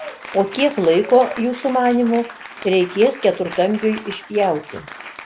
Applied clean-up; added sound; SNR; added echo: none; Applause / Cheering; 16 dB; none.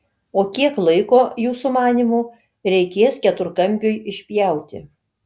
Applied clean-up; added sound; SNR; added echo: none; none; none; none.